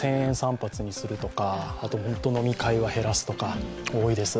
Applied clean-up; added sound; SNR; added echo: none; none; none; none.